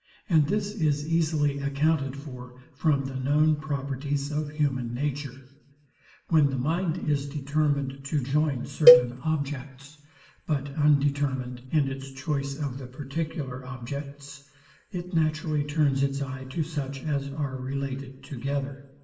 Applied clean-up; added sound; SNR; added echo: none; Cowbell; -4 dB; reverberation time 0.9 s.